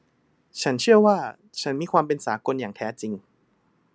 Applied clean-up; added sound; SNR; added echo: none; none; none; none.